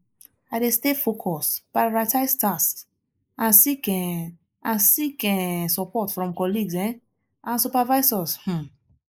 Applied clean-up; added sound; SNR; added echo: neural mask model Resemble Enhance denoiser.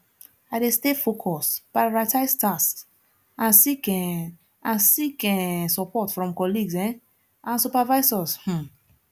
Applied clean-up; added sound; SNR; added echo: none; none; none; none.